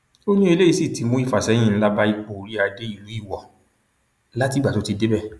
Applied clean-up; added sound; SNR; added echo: none; none; none; none.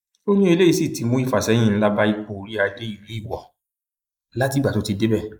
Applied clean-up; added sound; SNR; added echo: neural mask model Resemble Enhance denoiser.